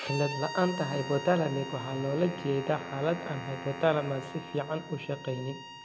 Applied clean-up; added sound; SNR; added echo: none; Bowed string instrument + Wind instrument, woodwind instrument; 10 dB; none.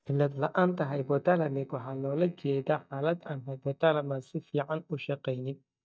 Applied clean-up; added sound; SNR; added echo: neural mask model DeepFilterNet 3.